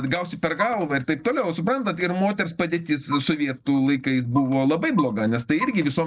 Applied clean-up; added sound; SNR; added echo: neural mask model Resemble Enhance denoiser.